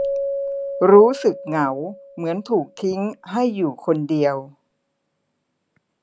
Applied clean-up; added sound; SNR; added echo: none; Keyboard (musical); 11 dB; none.